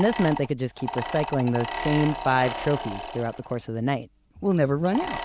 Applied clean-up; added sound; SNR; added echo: none; Mechanisms; 9 dB; none.